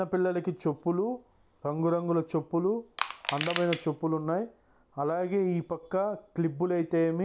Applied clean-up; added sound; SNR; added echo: none; Crushing; 5 dB; none.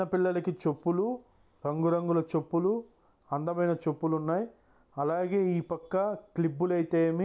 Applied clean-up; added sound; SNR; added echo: none; none; none; none.